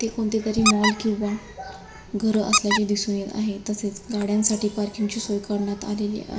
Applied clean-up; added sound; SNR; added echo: none; Squeak; 4 dB; reverberation time 0.6 s.